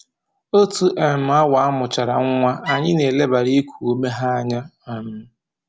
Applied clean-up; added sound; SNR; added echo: none; Bowed string instrument; 12 dB; none.